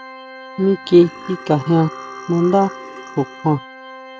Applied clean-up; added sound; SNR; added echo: none; Burping, eructation + Organ; 15 dB; none.